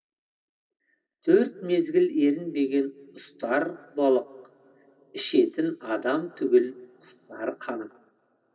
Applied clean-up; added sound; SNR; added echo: none; none; none; reverberation time 2.1 s.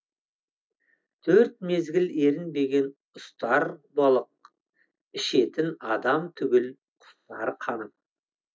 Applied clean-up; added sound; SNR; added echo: none; none; none; none.